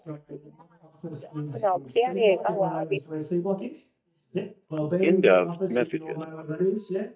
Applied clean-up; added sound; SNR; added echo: neural mask model DeepFilterNet 3.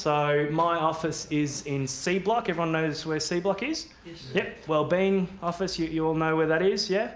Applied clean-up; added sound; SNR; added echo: none; none; none; none.